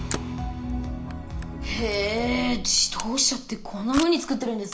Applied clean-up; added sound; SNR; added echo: none; Camera; 12 dB; reverberation time 0.4 s.